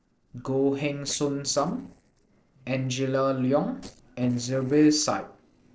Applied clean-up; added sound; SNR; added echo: neural separator model SepFormer DNS4.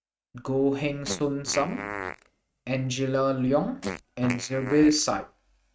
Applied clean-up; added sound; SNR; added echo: neural mask model RNNoise.